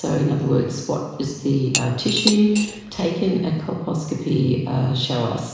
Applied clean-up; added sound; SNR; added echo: none; Cutlery, silverware / Dishes, pots, and pans; 6 dB; reverberation time 1.0 s.